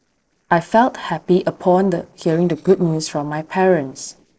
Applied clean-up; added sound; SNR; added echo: neural separator model SepFormer DNS4.